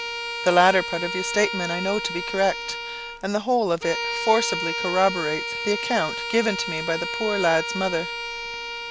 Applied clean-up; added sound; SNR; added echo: none; Bowed string instrument; 5 dB; none.